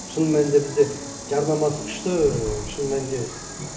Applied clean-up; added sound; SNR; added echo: none; Insect; 15 dB; none.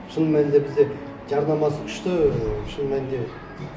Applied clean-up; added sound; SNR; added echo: none; none; none; none.